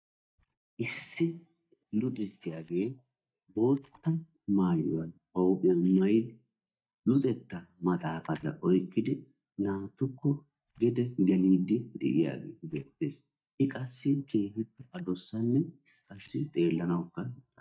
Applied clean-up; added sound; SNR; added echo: neural mask model DeepFilterNet 3.